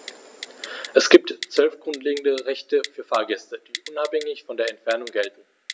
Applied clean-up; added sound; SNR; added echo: none; Typing; 17 dB; none.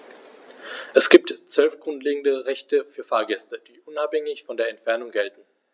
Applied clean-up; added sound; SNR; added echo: none; none; none; none.